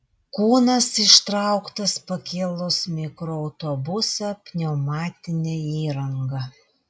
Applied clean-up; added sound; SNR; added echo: none; none; none; none.